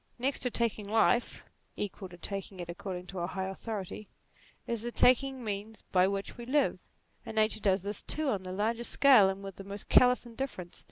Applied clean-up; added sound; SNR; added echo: none; none; none; none.